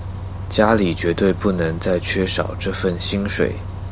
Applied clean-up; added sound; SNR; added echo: none; Bus; 8 dB; none.